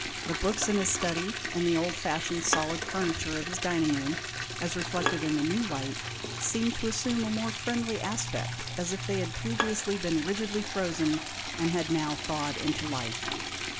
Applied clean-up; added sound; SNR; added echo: none; Bowed string instrument + Liquid; 4 dB; none.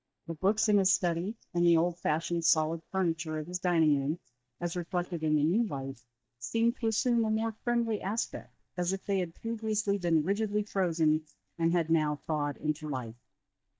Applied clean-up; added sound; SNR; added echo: neural mask model DeepFilterNet 3.